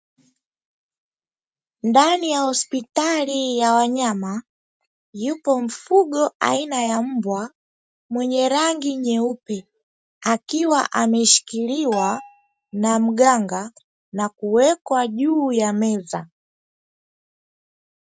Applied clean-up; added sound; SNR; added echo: neural mask model RNNoise.